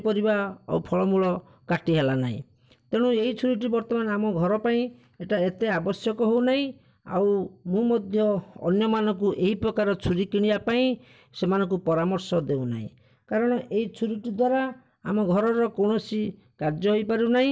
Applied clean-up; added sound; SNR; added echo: none; none; none; none.